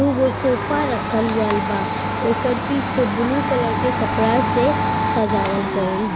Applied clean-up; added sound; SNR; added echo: none; Domestic sounds, home sounds; 1 dB; none.